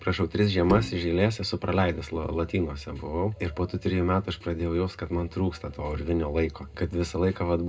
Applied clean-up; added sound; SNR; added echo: none; Bowed string instrument; 8 dB; reverberation time 0.2 s.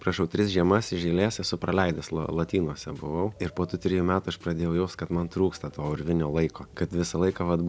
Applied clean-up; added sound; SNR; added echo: none; none; none; none.